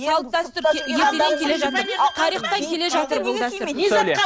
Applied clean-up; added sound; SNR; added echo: none; Bowed string instrument; 16 dB; none.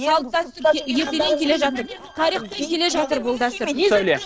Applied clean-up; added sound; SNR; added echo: neural separator model SepFormer DNS4.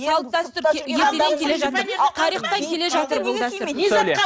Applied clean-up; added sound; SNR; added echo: none; none; none; none.